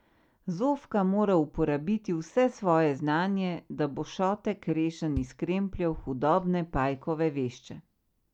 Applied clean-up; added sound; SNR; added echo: none; Bass drum; 16 dB; none.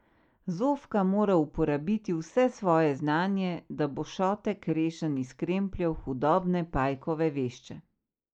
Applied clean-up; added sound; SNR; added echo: neural mask model Resemble Enhance denoiser.